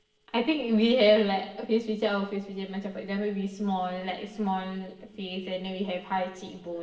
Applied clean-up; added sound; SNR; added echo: neural separator model SepFormer DNS4.